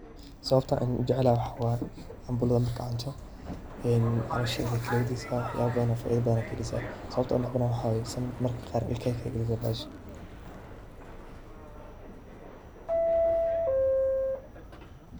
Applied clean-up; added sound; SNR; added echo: none; Subway, metro, underground; 4 dB; none.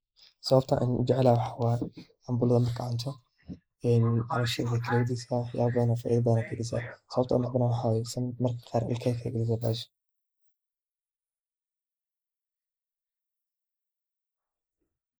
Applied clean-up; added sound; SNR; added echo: neural mask model Resemble Enhance denoiser.